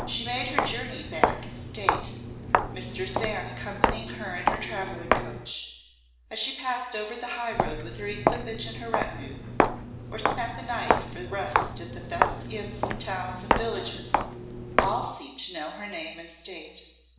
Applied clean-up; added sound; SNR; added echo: none; Walk, footsteps; -5 dB; reverberation time 0.9 s.